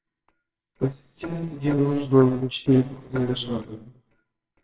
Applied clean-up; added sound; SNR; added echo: neural separator model SepFormer WHAMR!.